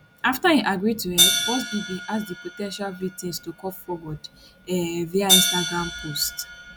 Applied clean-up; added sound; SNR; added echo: none; Hi-hat; 1 dB; none.